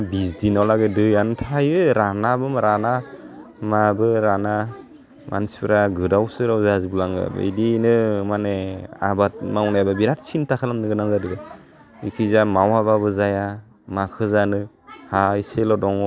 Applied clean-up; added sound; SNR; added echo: none; none; none; none.